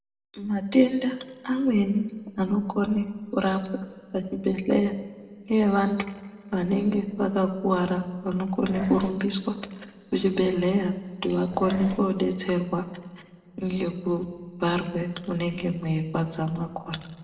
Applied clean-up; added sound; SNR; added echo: none; Growling; 15 dB; reverberation time 1.2 s.